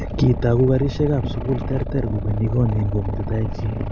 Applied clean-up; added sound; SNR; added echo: none; Boat, Water vehicle; 5 dB; none.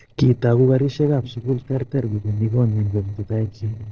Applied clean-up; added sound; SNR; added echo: neural separator model SepFormer DNS4.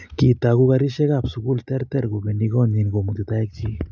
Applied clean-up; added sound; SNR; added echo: none; none; none; none.